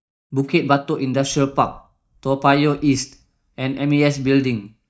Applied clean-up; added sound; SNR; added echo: neural mask model DeepFilterNet 3.